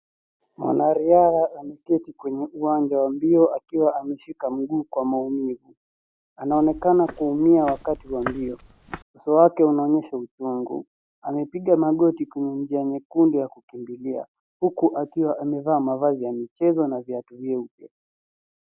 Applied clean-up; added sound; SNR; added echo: none; Walk, footsteps; 15 dB; none.